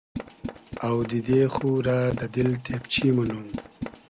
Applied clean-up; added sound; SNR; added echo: none; Tools; 11 dB; none.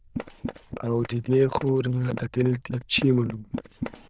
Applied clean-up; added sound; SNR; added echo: neural diffusion model UNIVERSE++.